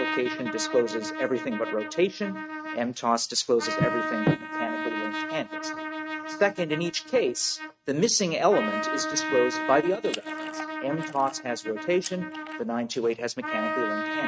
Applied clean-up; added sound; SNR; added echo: neural mask model RNNoise.